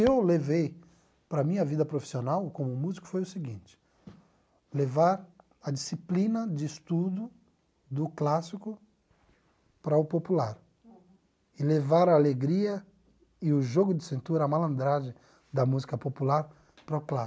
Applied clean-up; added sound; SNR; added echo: none; none; none; none.